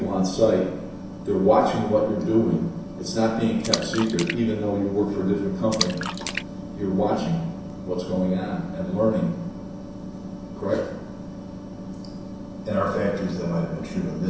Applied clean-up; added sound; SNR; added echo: none; Splash, splatter; 9 dB; reverberation time 0.7 s.